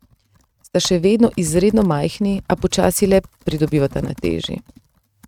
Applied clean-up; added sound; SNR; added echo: neural mask model RNNoise.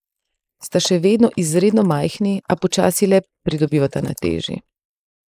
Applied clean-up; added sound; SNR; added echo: neural mask model Resemble Enhance denoiser.